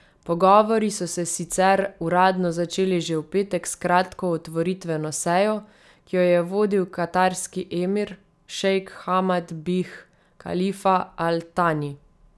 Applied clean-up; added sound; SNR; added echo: none; none; none; none.